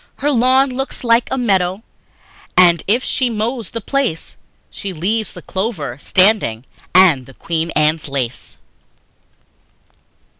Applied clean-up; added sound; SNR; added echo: none; none; none; none.